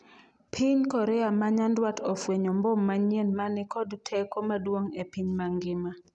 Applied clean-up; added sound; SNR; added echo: none; none; none; none.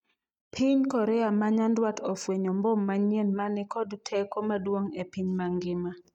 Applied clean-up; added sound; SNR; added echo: neural mask model DeepFilterNet 3.